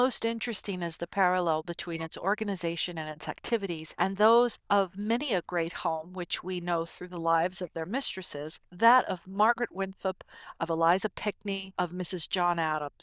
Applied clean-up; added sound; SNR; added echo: neural diffusion model UNIVERSE++.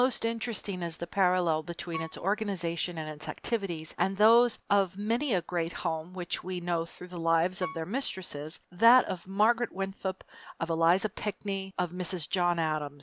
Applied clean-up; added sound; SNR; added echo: none; Piano; 17 dB; none.